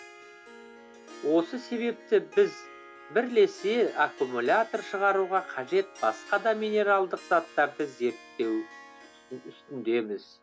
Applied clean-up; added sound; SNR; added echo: none; Harp; 20 dB; none.